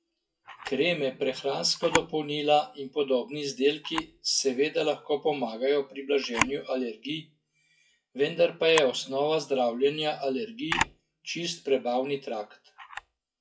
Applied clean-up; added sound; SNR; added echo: classical method WPE with log-MMSE.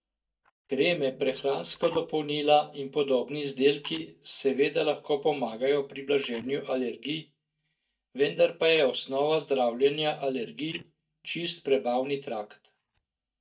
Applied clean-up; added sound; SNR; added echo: neural mask model DeepFilterNet 3.